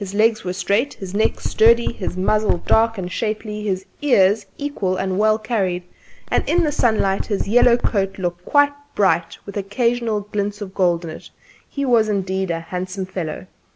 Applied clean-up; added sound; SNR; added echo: none; Knock; 2 dB; none.